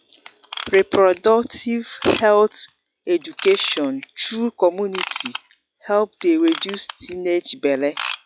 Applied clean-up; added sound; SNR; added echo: classical method log-MMSE.